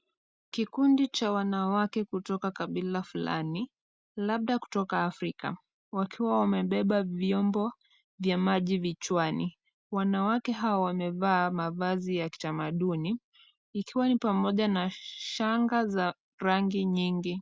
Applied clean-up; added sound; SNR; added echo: none; none; none; none.